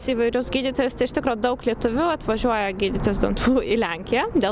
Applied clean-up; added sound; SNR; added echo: none; none; none; none.